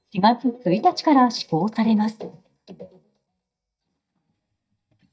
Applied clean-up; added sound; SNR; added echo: neural mask model DeepFilterNet 3.